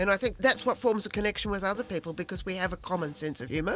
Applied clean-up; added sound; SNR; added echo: none; Drum / Drum kit; 16 dB; none.